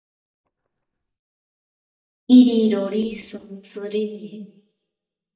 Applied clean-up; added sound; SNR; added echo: neural mask model DeepFilterNet 3.